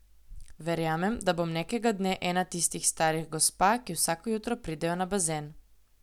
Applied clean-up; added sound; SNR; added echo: none; none; none; none.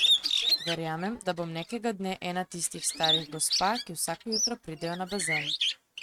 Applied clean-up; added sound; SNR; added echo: neural mask model RNNoise.